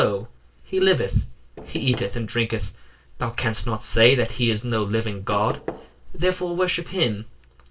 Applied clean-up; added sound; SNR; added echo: neural separator model SepFormer DNS4.